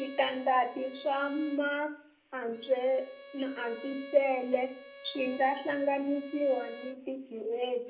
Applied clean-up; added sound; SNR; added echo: none; Bowed string instrument; 17 dB; reverberation time 0.5 s.